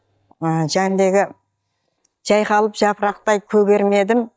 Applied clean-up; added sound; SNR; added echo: neural mask model DeepFilterNet 3.